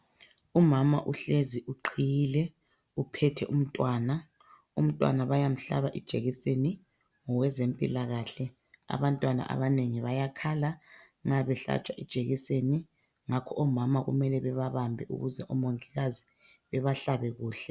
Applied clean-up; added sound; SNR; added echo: none; none; none; none.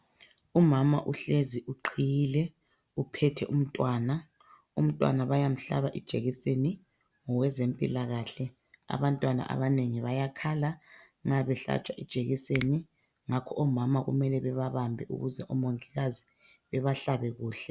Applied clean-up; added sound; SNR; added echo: none; Finger snapping; 15 dB; none.